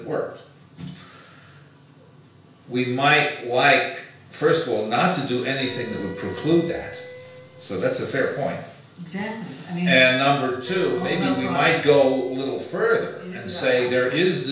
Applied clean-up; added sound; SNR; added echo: none; Wind instrument, woodwind instrument; 16 dB; reverberation time 0.5 s.